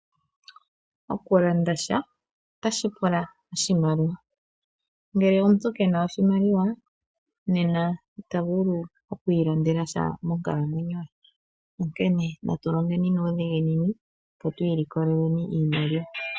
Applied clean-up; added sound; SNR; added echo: none; none; none; none.